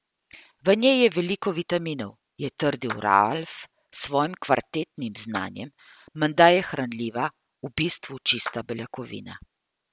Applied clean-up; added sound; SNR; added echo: none; Clapping; 17 dB; none.